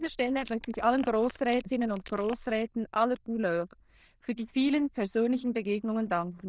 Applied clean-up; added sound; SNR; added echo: neural diffusion model UNIVERSE++.